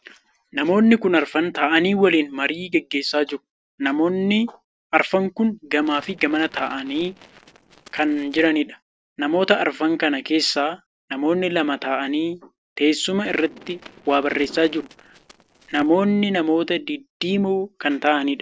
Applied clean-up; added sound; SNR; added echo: neural separator model SepFormer DNS4.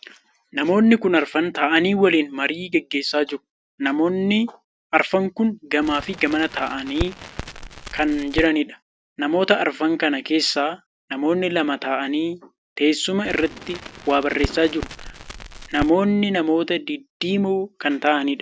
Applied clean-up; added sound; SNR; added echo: none; Crackle; 12 dB; none.